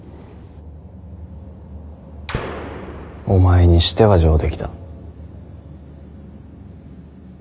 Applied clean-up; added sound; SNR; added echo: none; Gunshot, gunfire; 12 dB; none.